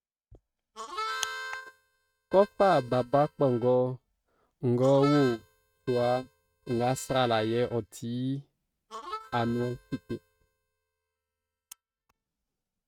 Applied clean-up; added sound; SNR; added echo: neural mask model RNNoise.